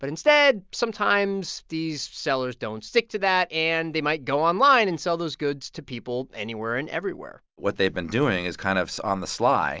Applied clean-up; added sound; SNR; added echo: none; none; none; none.